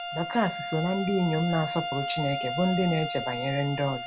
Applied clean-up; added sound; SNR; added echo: none; Bowed string instrument; 5 dB; none.